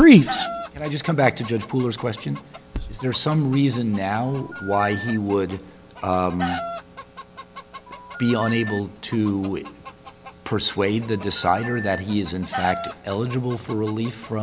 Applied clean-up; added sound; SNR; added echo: none; Telephone + Chicken, rooster; 13 dB; none.